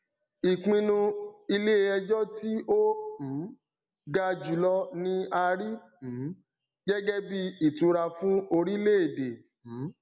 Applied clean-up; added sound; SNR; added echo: none; none; none; none.